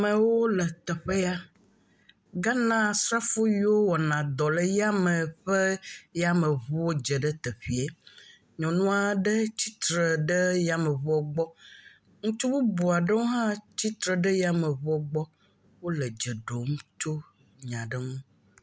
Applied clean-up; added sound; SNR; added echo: none; none; none; none.